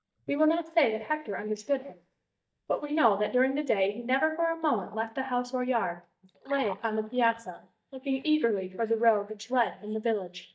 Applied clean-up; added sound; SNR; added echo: neural mask model DeepFilterNet 3.